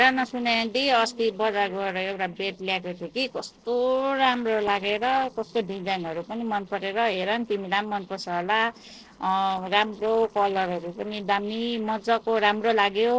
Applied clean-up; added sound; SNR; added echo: neural separator model SepFormer DNS4.